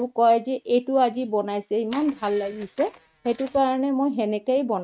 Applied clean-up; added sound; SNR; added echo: neural mask model RNNoise.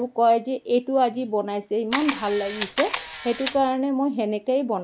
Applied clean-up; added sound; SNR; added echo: none; Camera; 8 dB; none.